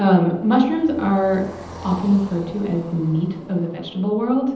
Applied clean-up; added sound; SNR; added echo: none; Car passing by; 19 dB; reverberation time 0.9 s.